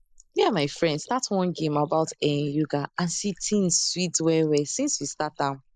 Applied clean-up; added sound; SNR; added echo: neural mask model Resemble Enhance denoiser.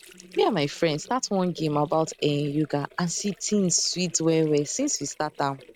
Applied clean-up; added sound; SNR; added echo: neural mask model RNNoise.